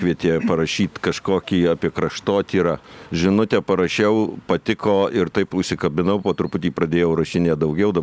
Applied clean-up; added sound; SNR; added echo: none; none; none; none.